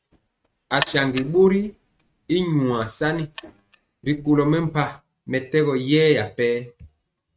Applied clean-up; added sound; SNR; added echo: neural mask model RNNoise.